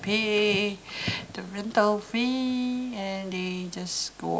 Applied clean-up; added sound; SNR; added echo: none; none; none; none.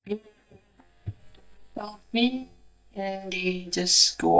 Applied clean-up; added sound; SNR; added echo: neural mask model DeepFilterNet 3.